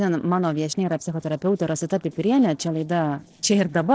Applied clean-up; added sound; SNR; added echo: neural separator model SepFormer DNS4.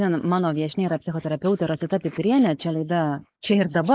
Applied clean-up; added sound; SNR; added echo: neural mask model Resemble Enhance denoiser.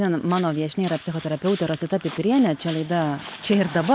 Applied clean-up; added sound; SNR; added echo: none; Walk, footsteps; 16 dB; none.